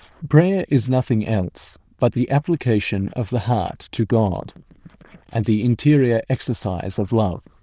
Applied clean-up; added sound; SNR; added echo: neural diffusion model UNIVERSE++.